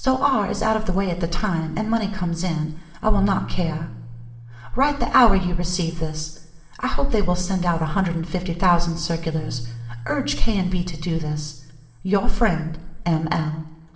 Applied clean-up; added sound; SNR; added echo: none; Keyboard (musical); 20 dB; reverberation time 0.9 s.